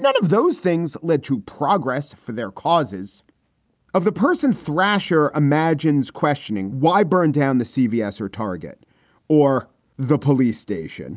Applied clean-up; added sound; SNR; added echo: none; none; none; none.